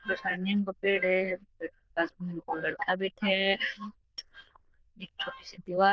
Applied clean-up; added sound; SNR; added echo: neural diffusion model UNIVERSE++.